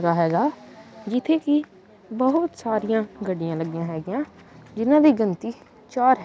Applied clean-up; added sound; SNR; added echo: none; none; none; none.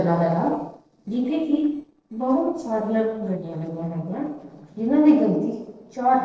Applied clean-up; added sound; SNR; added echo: neural separator model SepFormer DNS4.